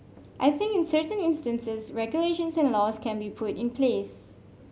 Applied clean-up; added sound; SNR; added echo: none; none; none; none.